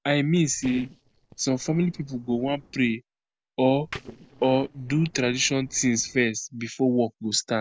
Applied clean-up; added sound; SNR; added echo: neural separator model SepFormer DNS4.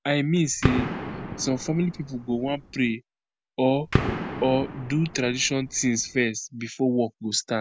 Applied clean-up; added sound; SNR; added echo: none; Gunshot, gunfire; 5 dB; none.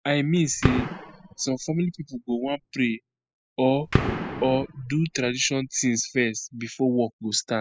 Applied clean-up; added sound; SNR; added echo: classical method spectral subtraction.